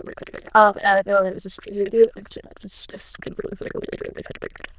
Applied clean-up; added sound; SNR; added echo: neural diffusion model UNIVERSE++.